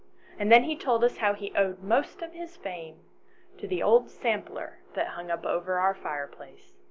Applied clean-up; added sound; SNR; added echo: none; none; none; none.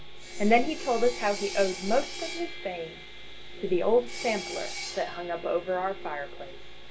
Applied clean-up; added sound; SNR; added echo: none; Sawing; 13 dB; reverberation time 0.2 s.